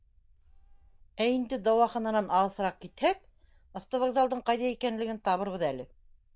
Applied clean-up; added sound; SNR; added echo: neural diffusion model UNIVERSE++.